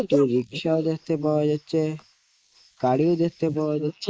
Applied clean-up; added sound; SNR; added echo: neural mask model Resemble Enhance denoiser.